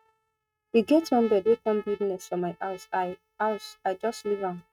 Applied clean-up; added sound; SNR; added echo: neural mask model RNNoise.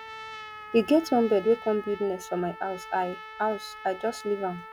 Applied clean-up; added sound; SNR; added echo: none; Trumpet; 15 dB; none.